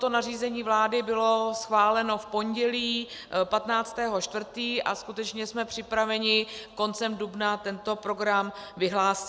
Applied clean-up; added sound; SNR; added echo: none; none; none; none.